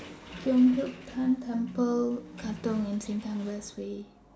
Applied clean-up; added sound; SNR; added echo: none; none; none; none.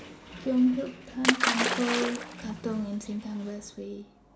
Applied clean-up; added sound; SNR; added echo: none; Splash, splatter; 0 dB; none.